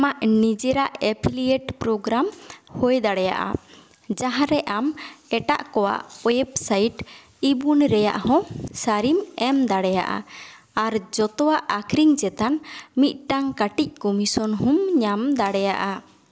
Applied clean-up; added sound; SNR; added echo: none; none; none; none.